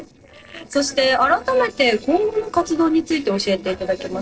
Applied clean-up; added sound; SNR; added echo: neural separator model SepFormer DNS4.